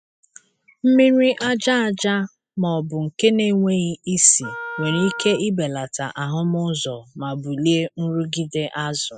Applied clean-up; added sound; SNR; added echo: classical method spectral subtraction.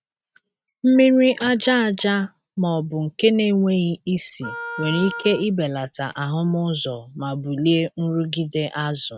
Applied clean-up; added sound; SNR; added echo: neural mask model RNNoise.